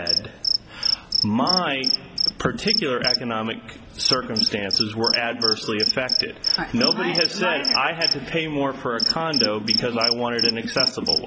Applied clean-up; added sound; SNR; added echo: none; Cricket; 0 dB; none.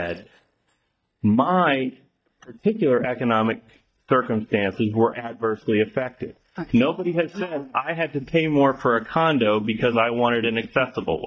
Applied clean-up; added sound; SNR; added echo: neural mask model DeepFilterNet 3.